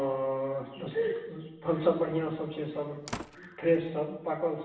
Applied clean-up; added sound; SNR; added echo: none; Slam; 15 dB; reverberation time 1.0 s.